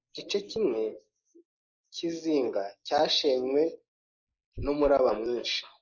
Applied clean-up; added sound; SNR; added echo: neural mask model Resemble Enhance denoiser.